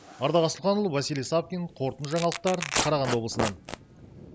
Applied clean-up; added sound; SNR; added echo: none; Tearing; 6 dB; none.